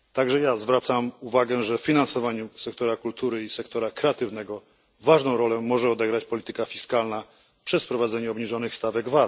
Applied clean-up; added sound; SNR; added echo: none; none; none; none.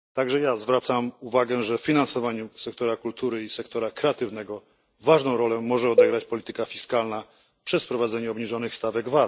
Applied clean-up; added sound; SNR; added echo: neural mask model DeepFilterNet 3.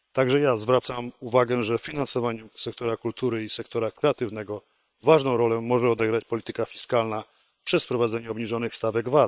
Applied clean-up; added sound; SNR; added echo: neural separator model SepFormer WHAM!.